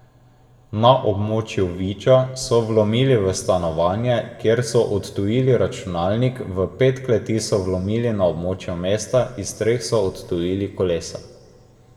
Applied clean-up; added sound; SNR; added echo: none; none; none; reverberation time 1.1 s.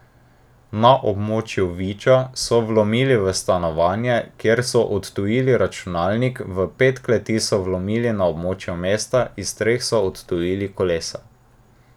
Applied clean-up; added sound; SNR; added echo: none; none; none; none.